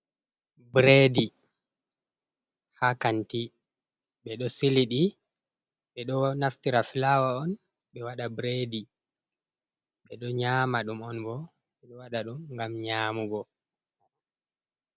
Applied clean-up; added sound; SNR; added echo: none; none; none; none.